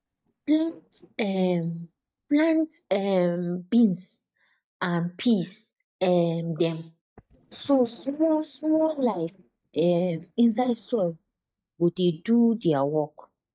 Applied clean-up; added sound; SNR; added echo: neural mask model DeepFilterNet 3.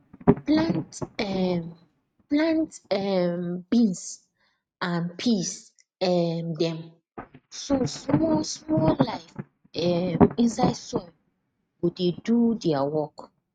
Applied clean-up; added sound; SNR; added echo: neural mask model RNNoise.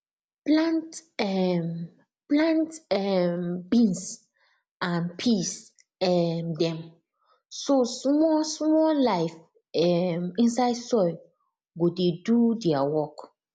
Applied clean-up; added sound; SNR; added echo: none; none; none; none.